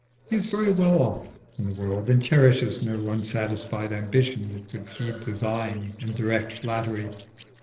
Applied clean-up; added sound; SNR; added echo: neural separator model SepFormer DNS4.